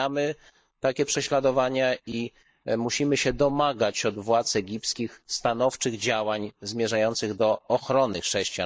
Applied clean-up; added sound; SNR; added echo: neural mask model Resemble Enhance denoiser.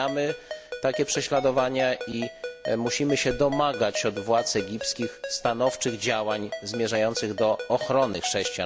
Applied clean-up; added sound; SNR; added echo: none; Ringtone; 10 dB; none.